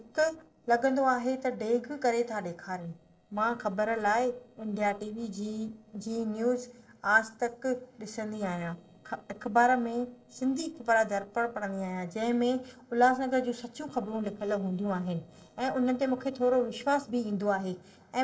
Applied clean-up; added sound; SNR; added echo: neural separator model SepFormer DNS4.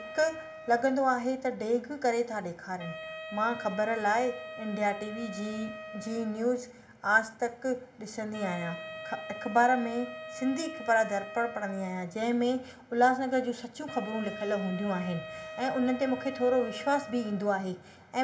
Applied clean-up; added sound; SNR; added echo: none; Wind instrument, woodwind instrument; 13 dB; reverberation time 0.4 s.